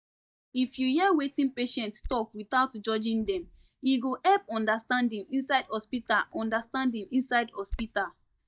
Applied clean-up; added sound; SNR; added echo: neural mask model DeepFilterNet 3.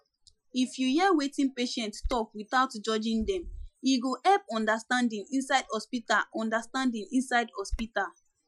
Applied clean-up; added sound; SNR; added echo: classical method Wiener filter.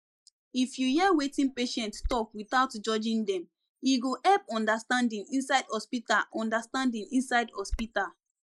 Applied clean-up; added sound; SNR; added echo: neural mask model Resemble Enhance denoiser.